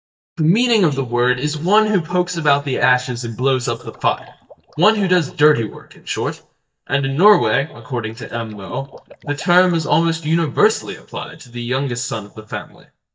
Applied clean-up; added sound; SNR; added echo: neural mask model DeepFilterNet 3.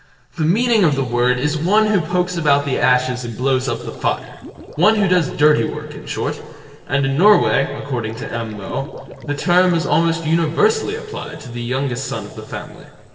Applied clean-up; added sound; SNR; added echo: neural separator model SepFormer DNS4.